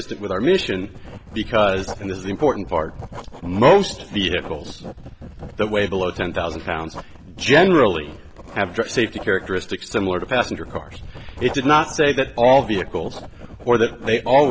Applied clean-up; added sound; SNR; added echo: none; Writing; 15 dB; none.